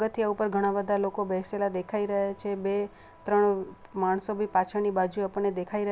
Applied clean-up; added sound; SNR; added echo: none; none; none; none.